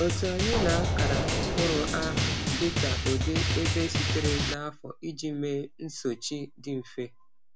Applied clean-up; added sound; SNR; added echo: none; Drum + Explosion; -2 dB; none.